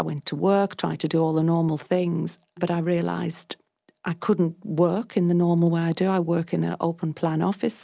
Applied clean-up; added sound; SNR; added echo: none; none; none; none.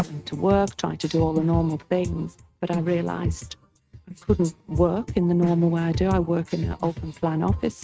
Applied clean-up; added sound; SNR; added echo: neural mask model RNNoise.